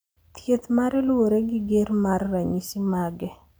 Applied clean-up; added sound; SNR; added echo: none; none; none; none.